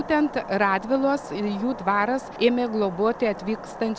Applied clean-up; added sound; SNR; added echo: none; none; none; none.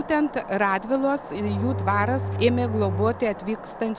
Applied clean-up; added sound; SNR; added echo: none; Bowed string instrument; 4 dB; none.